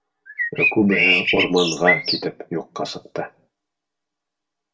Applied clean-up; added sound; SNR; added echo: none; Bird; -3 dB; reverberation time 0.2 s.